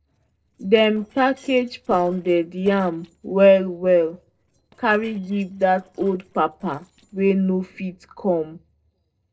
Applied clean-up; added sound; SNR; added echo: neural separator model SepFormer DNS4.